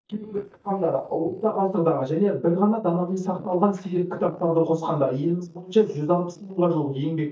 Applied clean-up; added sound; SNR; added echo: neural mask model DeepFilterNet 3.